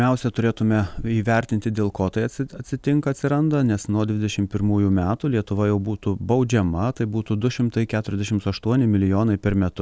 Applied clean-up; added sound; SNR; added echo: none; none; none; none.